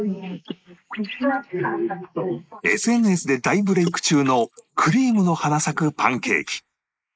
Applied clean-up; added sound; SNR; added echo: neural mask model Resemble Enhance denoiser.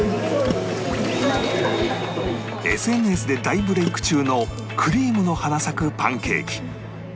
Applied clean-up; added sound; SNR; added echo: none; Water / Splash, splatter + Bicycle; 17 dB; none.